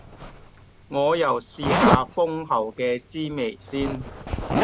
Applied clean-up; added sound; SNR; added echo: none; Zipper (clothing); 1 dB; none.